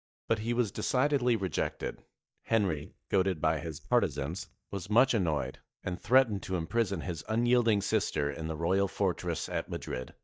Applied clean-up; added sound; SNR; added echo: neural mask model DeepFilterNet 3.